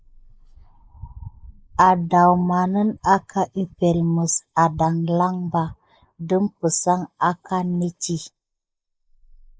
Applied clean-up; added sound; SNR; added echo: neural mask model Resemble Enhance denoiser.